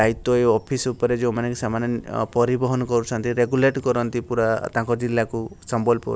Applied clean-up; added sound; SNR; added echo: none; none; none; none.